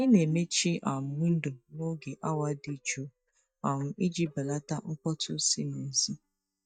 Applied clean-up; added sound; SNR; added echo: neural mask model DeepFilterNet 3.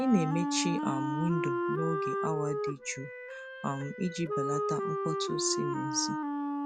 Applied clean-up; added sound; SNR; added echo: none; Wind instrument, woodwind instrument; 0 dB; none.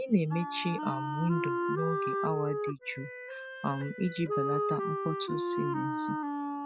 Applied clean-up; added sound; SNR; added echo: classical method spectral subtraction.